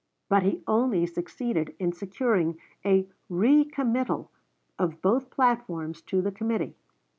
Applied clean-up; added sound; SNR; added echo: none; none; none; none.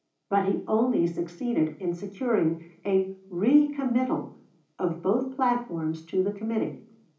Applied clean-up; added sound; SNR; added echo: none; none; none; reverberation time 0.4 s.